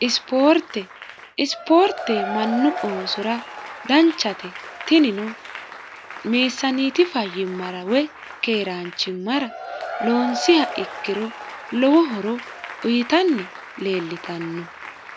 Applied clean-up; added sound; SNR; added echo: none; Applause / Crowd / Cheering; 11 dB; none.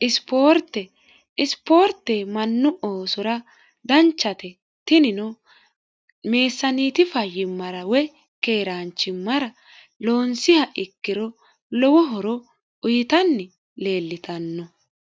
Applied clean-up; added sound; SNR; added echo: none; none; none; none.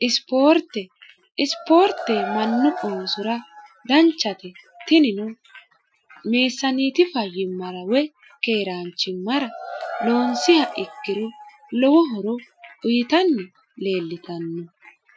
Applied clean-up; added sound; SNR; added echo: classical method Wiener filter.